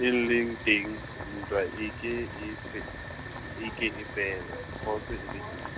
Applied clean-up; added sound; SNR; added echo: none; Boiling; 8 dB; none.